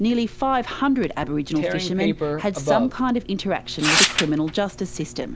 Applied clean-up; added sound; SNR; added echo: none; Tearing; 3 dB; none.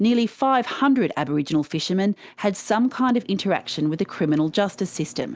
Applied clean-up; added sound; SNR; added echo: none; none; none; none.